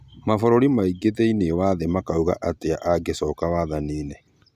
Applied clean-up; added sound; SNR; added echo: none; none; none; none.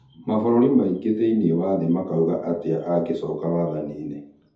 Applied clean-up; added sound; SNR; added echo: none; none; none; reverberation time 0.5 s.